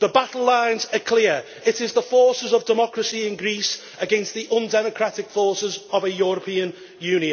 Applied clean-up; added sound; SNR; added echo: none; none; none; none.